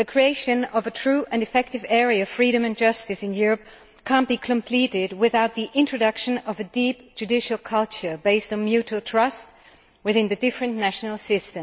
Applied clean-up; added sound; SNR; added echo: none; none; none; none.